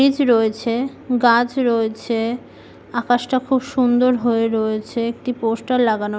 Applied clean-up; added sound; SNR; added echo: none; none; none; none.